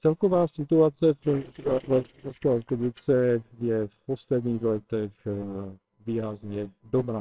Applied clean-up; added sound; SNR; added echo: neural separator model SepFormer WHAMR!.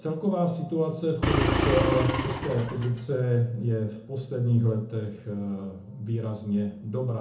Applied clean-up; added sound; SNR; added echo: none; Engine; -1 dB; reverberation time 0.7 s.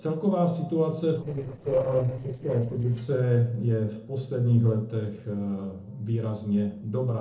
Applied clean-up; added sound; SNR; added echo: neural separator model SepFormer DNS4.